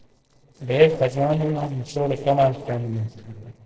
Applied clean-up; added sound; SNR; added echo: neural separator model SepFormer DNS4.